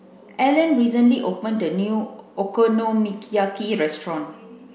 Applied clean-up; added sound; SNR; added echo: none; none; none; none.